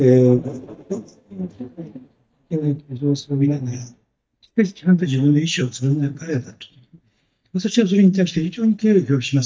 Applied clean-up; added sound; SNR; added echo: neural mask model DeepFilterNet 3.